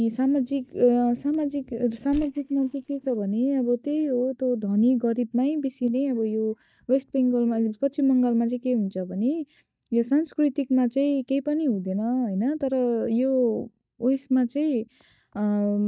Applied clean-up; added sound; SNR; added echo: neural mask model DeepFilterNet 3.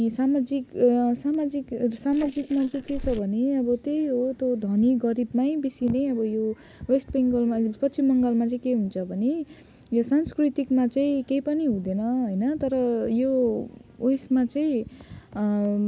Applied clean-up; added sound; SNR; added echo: neural mask model Resemble Enhance denoiser.